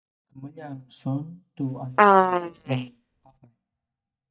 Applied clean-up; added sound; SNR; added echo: neural mask model DeepFilterNet 3.